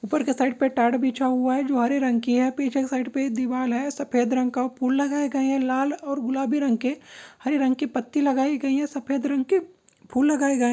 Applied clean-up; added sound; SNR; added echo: none; none; none; none.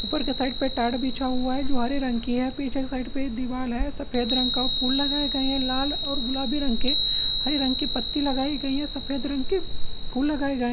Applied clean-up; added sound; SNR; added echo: none; Chime; -3 dB; none.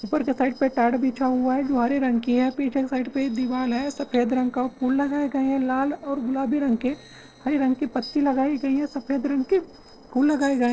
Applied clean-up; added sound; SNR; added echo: neural separator model SepFormer DNS4.